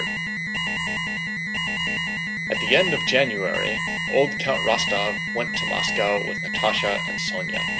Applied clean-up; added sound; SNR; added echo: none; Alarm; 0 dB; none.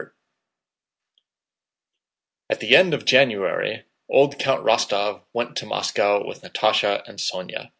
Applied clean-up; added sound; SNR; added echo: none; none; none; none.